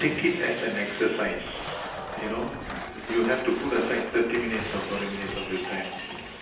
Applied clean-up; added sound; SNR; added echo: none; Shatter; 8 dB; reverberation time 0.9 s.